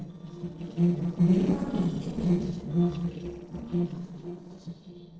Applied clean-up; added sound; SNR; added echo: neural separator model SepFormer DNS4.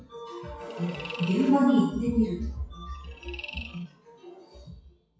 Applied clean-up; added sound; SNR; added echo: classical method WPE with log-MMSE.